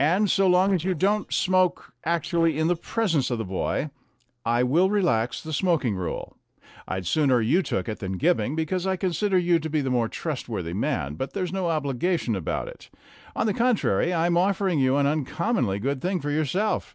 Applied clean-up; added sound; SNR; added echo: neural separator model SepFormer DNS4.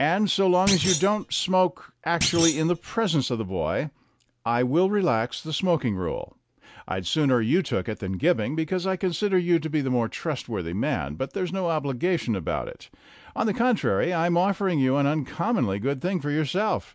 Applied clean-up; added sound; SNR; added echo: none; Thump, thud; 6 dB; none.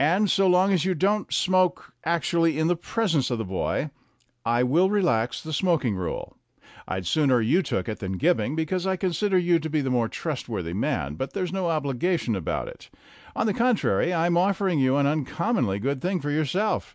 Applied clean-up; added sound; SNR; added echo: none; none; none; none.